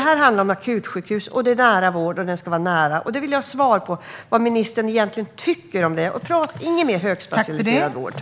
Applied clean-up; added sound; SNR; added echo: none; none; none; none.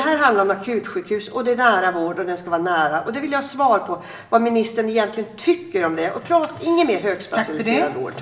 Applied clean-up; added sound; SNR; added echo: none; none; none; reverberation time 0.8 s.